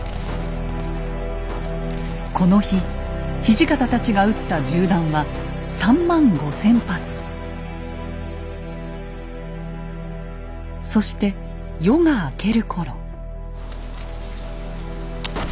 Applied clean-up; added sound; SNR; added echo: none; none; none; none.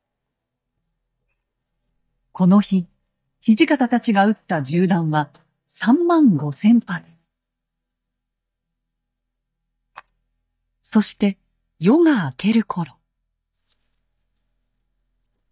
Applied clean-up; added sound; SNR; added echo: neural mask model DeepFilterNet 3.